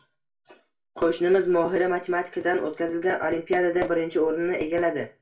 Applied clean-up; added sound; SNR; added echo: none; none; none; reverberation time 0.3 s.